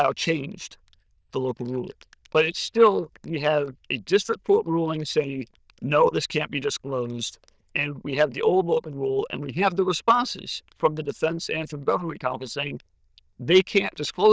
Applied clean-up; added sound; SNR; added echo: neural diffusion model UNIVERSE++.